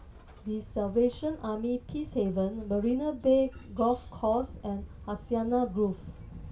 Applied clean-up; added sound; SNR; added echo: none; Train; 16 dB; reverberation time 0.2 s.